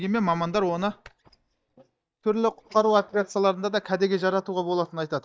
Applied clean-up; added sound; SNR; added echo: neural mask model DeepFilterNet 3.